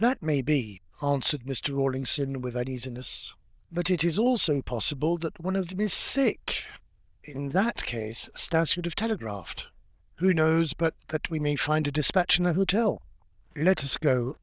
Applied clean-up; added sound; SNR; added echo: neural diffusion model UNIVERSE++.